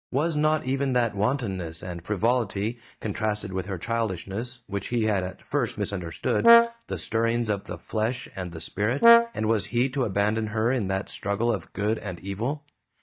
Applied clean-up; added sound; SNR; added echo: neural mask model DeepFilterNet 3.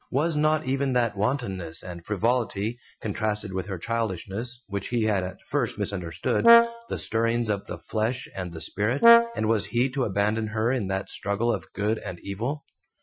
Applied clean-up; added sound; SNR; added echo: classical method Wiener filter.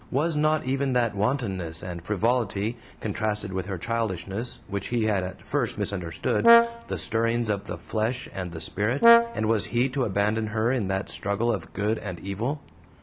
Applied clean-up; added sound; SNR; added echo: none; Brass instrument; -2 dB; none.